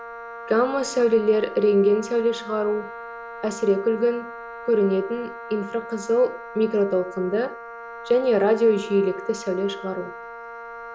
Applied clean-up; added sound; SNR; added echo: none; Wind instrument, woodwind instrument; 14 dB; none.